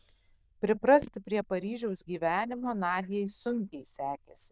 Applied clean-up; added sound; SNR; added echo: neural diffusion model UNIVERSE++.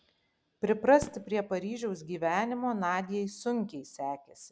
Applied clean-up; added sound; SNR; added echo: none; Fireworks; 20 dB; none.